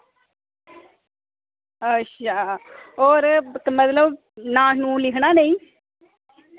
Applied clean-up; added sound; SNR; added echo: none; none; none; none.